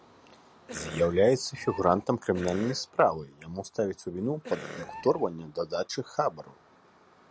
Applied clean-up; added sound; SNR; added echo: none; Cough + Bird; 14 dB; none.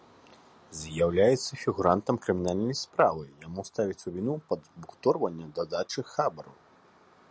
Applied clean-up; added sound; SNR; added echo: none; none; none; none.